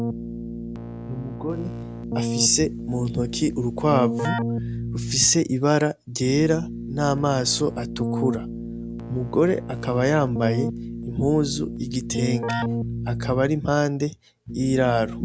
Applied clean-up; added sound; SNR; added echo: none; Keyboard (musical); 5 dB; none.